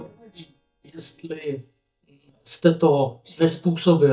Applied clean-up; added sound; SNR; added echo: neural mask model DeepFilterNet 3.